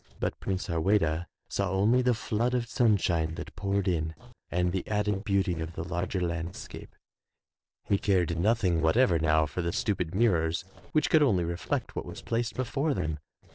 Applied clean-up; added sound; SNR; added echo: neural separator model SepFormer DNS4.